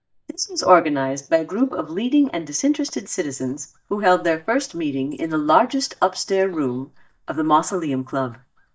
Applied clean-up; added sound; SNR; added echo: neural mask model DeepFilterNet 3.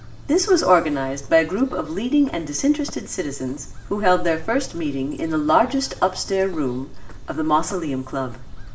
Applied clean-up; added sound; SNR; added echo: none; Bird; 18 dB; reverberation time 1.3 s.